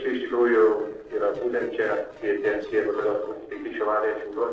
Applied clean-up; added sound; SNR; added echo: neural separator model SepFormer DNS4.